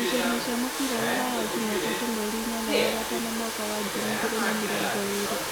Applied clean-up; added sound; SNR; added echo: none; Domestic sounds, home sounds; -2 dB; none.